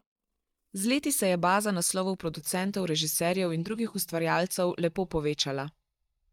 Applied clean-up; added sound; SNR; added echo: neural mask model DeepFilterNet 3.